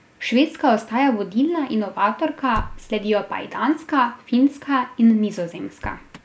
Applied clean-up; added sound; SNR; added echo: none; Motor vehicle (road); 19 dB; none.